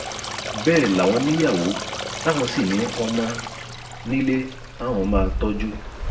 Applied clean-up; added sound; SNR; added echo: none; Stream; 6 dB; reverberation time 0.6 s.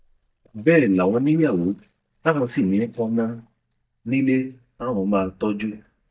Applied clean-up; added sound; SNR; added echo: neural mask model DeepFilterNet 3.